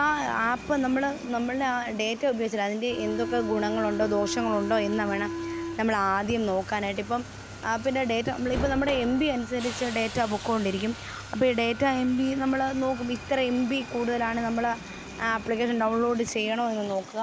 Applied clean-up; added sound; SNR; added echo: none; Subway, metro, underground; 11 dB; none.